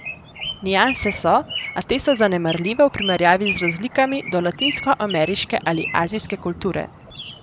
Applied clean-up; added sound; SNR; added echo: none; Bird; 10 dB; none.